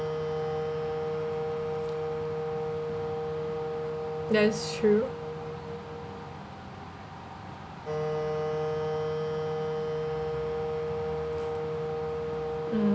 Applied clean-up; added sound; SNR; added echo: none; Wind instrument, woodwind instrument; -2 dB; none.